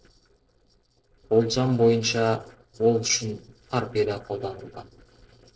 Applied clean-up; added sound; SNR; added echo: neural separator model SepFormer DNS4.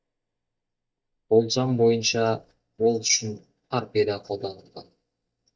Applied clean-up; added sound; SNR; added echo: neural mask model DeepFilterNet 3.